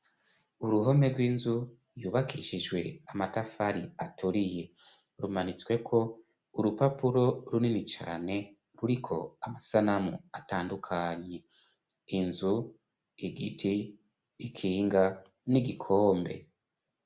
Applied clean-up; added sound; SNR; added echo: none; none; none; none.